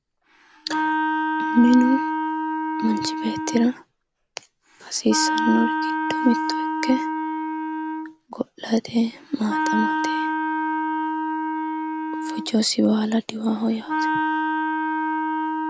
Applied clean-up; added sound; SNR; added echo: none; Wind instrument, woodwind instrument; 0 dB; none.